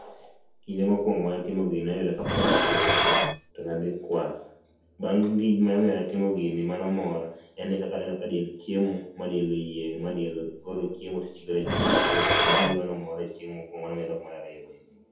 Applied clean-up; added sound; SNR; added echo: none; Dishes, pots, and pans; -2 dB; reverberation time 0.7 s.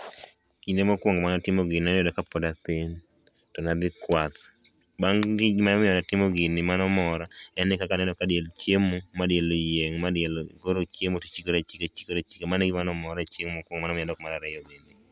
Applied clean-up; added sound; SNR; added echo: none; none; none; none.